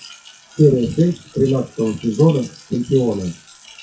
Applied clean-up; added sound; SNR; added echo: classical method WPE with log-MMSE.